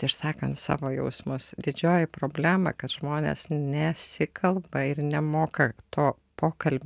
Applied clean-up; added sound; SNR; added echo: none; none; none; none.